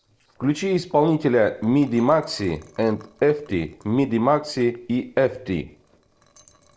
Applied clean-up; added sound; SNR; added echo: neural separator model SepFormer DNS4.